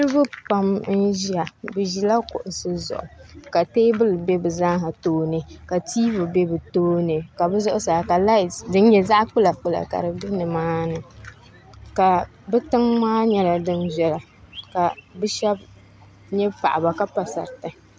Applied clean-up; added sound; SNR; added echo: none; none; none; none.